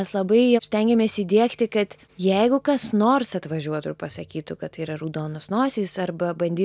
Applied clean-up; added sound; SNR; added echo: none; none; none; none.